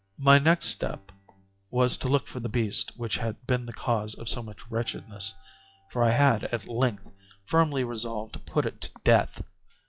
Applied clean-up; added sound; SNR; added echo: classical method log-MMSE.